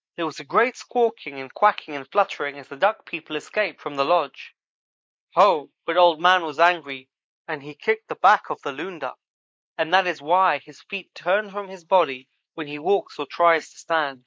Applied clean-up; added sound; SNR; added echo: neural mask model Resemble Enhance denoiser.